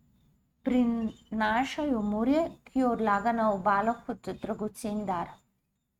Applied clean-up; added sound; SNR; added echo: neural mask model RNNoise.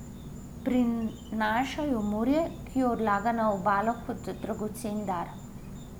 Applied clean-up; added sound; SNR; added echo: none; Insect; 12 dB; none.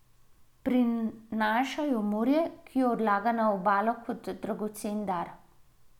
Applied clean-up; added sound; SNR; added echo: none; none; none; none.